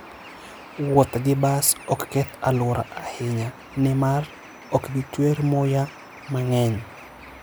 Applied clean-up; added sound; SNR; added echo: none; Bird; 19 dB; none.